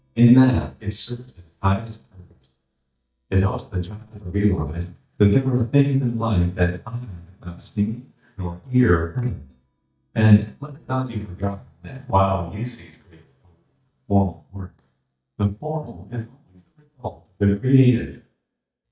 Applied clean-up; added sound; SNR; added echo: neural mask model DeepFilterNet 3.